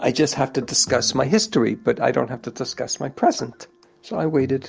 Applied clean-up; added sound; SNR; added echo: none; none; none; none.